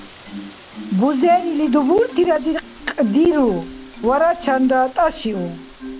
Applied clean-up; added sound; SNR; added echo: none; Marimba, xylophone + Rain; 15 dB; none.